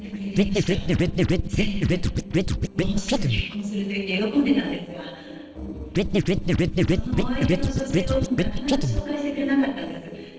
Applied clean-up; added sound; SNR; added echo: neural separator model SepFormer DNS4.